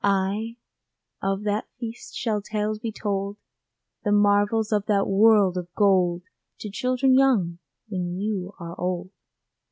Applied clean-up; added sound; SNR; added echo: none; none; none; none.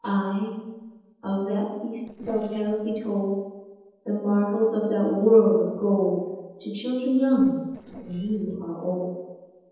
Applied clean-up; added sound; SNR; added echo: neural separator model SepFormer DNS4.